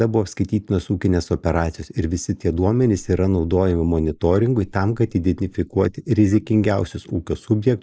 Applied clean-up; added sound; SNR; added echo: neural mask model Resemble Enhance denoiser.